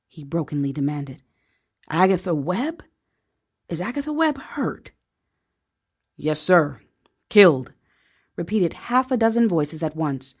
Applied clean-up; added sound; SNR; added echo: none; none; none; none.